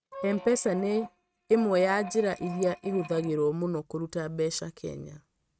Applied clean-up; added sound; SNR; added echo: neural mask model RNNoise.